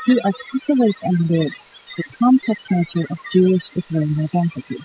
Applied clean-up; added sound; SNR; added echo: classical method spectral subtraction.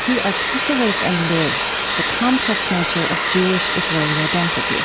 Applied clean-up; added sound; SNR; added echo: none; Domestic sounds, home sounds; -1 dB; none.